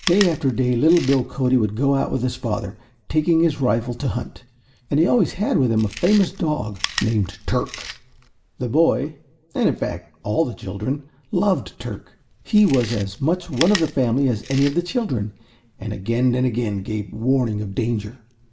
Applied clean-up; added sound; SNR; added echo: none; Chewing, mastication; 16 dB; reverberation time 0.6 s.